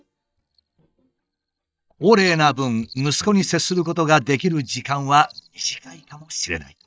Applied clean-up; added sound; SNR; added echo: neural mask model DeepFilterNet 3.